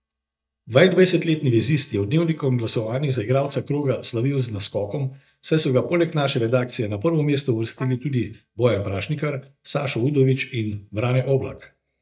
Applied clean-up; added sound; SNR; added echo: neural mask model DeepFilterNet 3.